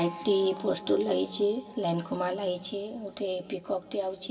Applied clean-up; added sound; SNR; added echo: none; Gong; 19 dB; reverberation time 2.0 s.